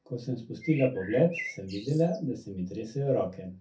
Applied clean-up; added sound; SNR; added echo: none; Bird; 13 dB; reverberation time 0.3 s.